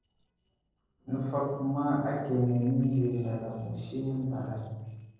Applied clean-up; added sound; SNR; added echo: neural separator model SepFormer DNS4.